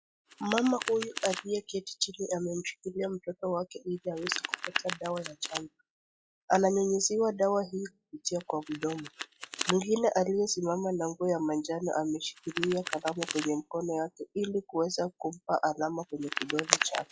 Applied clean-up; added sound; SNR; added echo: classical method log-MMSE.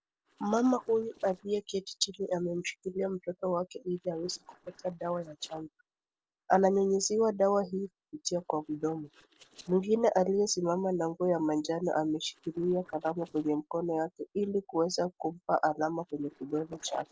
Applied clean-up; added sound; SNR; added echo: neural separator model SepFormer DNS4.